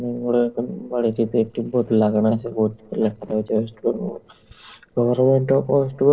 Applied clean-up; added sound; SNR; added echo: neural separator model SepFormer DNS4.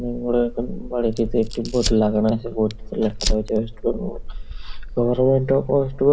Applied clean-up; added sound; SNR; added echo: none; Fire; 7 dB; reverberation time 2.1 s.